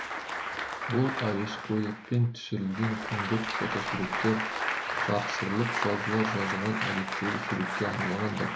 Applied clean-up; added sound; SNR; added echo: none; Applause; 2 dB; none.